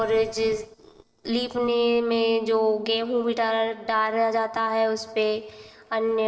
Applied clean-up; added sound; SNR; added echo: neural separator model SepFormer DNS4.